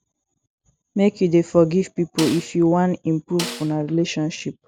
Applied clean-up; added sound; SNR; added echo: none; Snare drum; 13 dB; none.